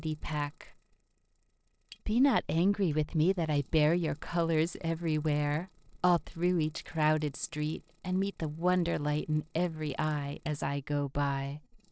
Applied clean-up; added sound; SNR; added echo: neural separator model SepFormer DNS4.